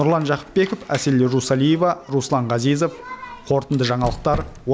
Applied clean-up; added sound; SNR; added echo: none; Squeak; 16 dB; none.